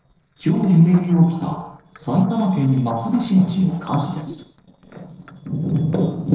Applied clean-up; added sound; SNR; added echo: neural separator model SepFormer DNS4.